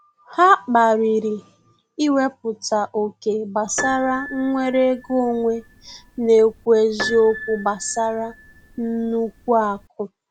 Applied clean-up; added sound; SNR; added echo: none; Piano; 14 dB; none.